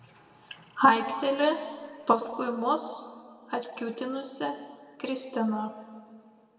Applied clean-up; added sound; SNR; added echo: none; none; none; reverberation time 1.9 s.